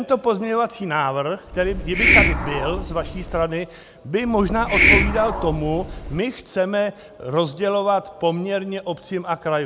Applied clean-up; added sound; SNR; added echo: none; Hiss; -2 dB; none.